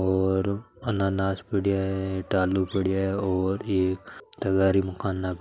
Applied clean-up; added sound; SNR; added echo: none; none; none; none.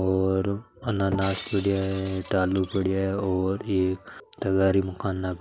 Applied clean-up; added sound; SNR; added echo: none; Shatter; 17 dB; none.